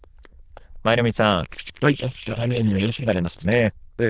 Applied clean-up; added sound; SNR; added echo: neural diffusion model UNIVERSE++.